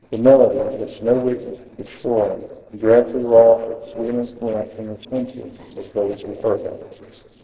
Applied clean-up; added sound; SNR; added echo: neural separator model SepFormer DNS4.